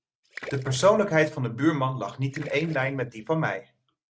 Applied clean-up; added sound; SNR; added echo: neural mask model RNNoise.